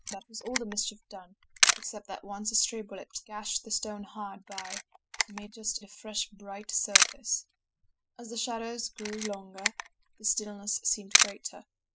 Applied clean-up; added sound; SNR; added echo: classical method spectral subtraction.